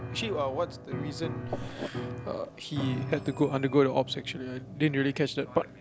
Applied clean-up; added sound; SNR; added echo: none; Piano; 8 dB; none.